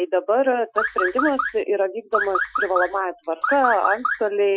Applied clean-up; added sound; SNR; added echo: classical method Wiener filter.